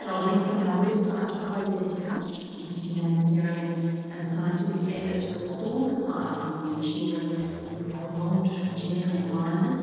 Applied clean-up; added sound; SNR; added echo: neural separator model SepFormer DNS4.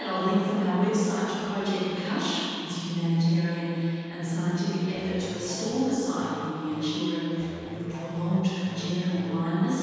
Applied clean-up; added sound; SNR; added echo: none; Electric guitar / Bass guitar; 15 dB; reverberation time 2.1 s.